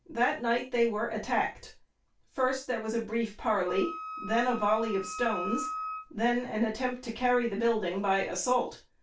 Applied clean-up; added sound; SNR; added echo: none; Wind instrument, woodwind instrument; 9 dB; reverberation time 0.2 s.